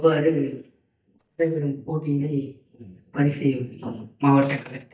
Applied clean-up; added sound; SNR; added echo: neural mask model DeepFilterNet 3.